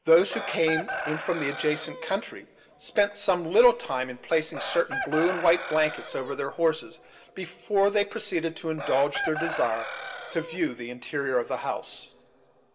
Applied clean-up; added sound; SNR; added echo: none; Chicken, rooster; 11 dB; reverberation time 2.4 s.